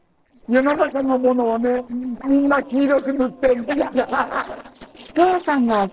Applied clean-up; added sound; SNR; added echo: neural separator model SepFormer DNS4.